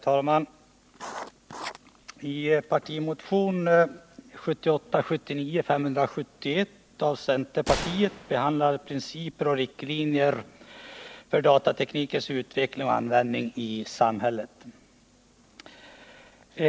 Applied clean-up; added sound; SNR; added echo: none; Gunshot, gunfire + Writing; 13 dB; none.